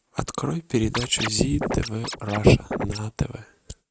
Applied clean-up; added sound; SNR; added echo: neural mask model RNNoise.